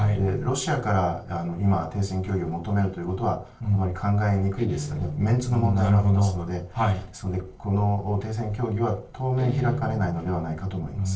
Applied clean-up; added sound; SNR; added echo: neural separator model SepFormer DNS4.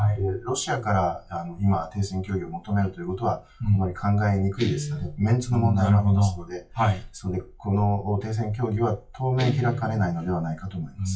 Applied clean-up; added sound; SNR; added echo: classical method WPE with log-MMSE.